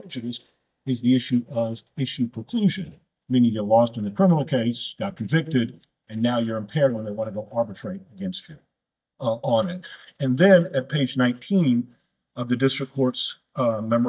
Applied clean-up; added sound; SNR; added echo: neural mask model DeepFilterNet 3.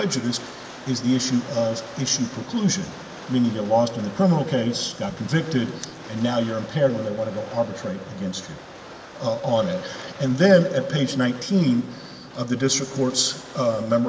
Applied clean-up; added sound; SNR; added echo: none; Rain; 17 dB; reverberation time 2.4 s.